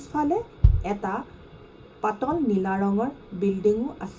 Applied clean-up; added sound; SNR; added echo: none; Bass drum; 0 dB; reverberation time 0.2 s.